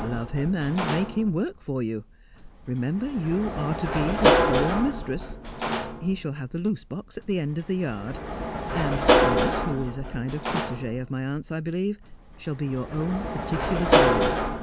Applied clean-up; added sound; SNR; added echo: none; Sliding door / Slam; -2 dB; none.